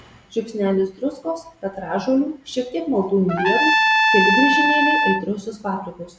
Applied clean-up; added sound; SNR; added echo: none; Trumpet; -4 dB; none.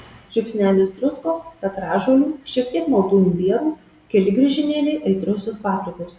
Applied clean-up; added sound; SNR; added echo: none; none; none; none.